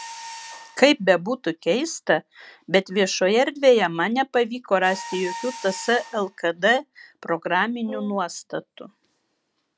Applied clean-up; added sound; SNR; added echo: none; Mechanisms + Brass instrument; 19 dB; none.